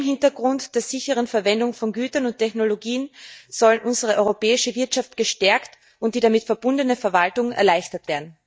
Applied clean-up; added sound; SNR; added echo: neural mask model DeepFilterNet 3.